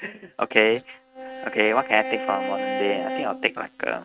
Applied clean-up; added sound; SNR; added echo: neural mask model RNNoise.